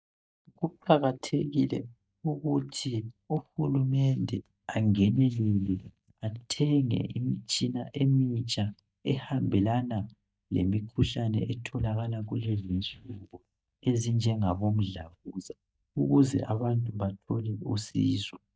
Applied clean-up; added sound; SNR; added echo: neural mask model DeepFilterNet 3.